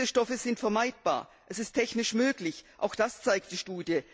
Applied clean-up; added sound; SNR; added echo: none; none; none; none.